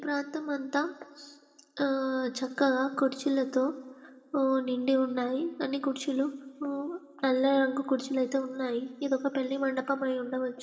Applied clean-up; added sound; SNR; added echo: none; none; none; reverberation time 1.5 s.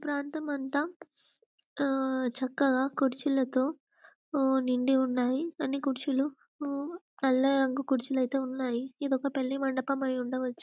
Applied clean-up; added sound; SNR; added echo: none; none; none; none.